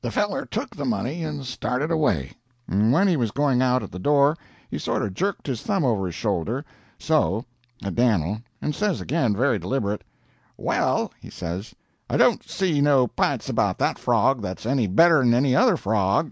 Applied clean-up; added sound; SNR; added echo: none; none; none; none.